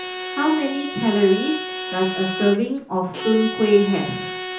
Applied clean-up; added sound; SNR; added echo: none; Bowed string instrument; 8 dB; reverberation time 0.6 s.